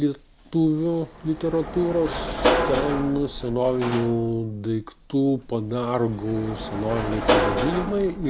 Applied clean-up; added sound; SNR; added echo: none; Sliding door / Slam; 4 dB; none.